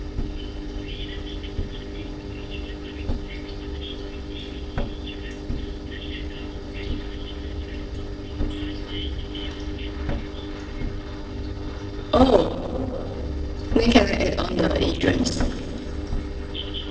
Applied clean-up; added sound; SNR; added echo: neural separator model SepFormer DNS4.